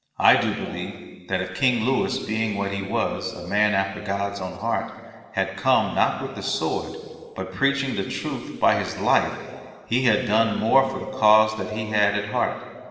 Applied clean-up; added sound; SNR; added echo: none; none; none; reverberation time 1.6 s.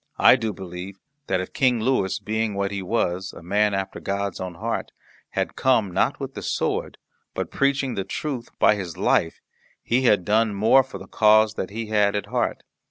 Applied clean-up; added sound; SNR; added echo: none; none; none; none.